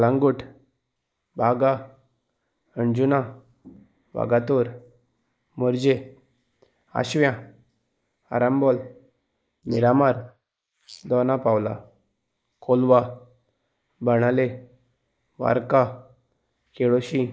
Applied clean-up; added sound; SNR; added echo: neural mask model Resemble Enhance denoiser.